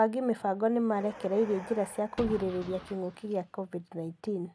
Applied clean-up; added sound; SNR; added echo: none; Car; 15 dB; none.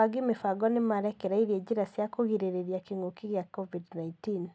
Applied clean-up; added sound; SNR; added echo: none; none; none; none.